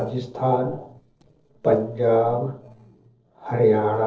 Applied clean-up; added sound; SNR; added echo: neural separator model SepFormer DNS4.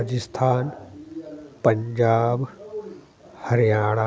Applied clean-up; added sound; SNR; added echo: none; none; none; none.